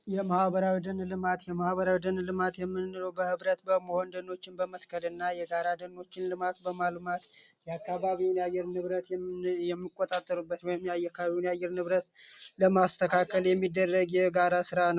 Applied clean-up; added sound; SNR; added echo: none; none; none; none.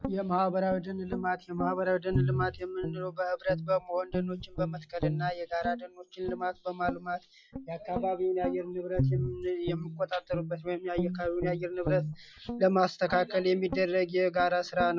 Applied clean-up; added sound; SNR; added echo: classical method log-MMSE.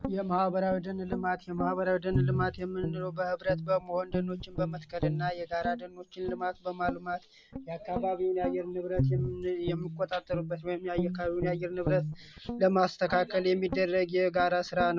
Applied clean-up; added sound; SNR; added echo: none; Guitar; 5 dB; none.